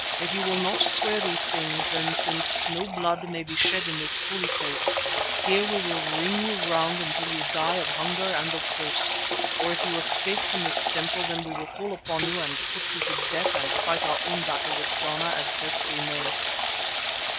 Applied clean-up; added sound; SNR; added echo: none; Water tap, faucet / Water; -4 dB; none.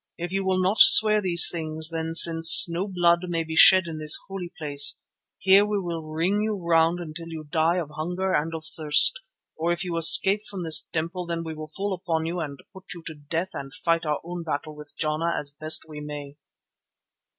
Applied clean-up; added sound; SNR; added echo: none; none; none; none.